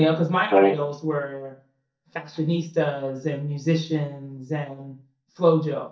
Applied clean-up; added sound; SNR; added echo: neural mask model DeepFilterNet 3.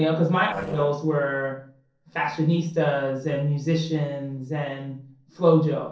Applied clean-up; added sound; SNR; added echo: neural separator model SepFormer DNS4.